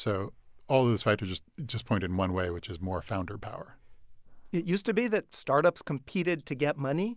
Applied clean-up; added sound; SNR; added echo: none; none; none; none.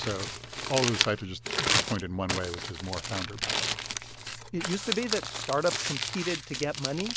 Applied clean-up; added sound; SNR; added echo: none; Crumpling, crinkling; 0 dB; none.